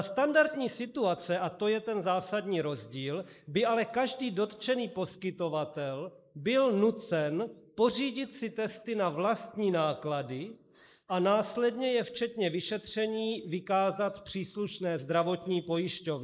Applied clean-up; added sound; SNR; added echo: neural mask model Resemble Enhance denoiser.